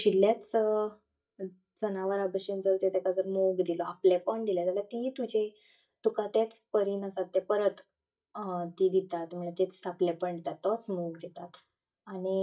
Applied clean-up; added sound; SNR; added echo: neural mask model DeepFilterNet 3.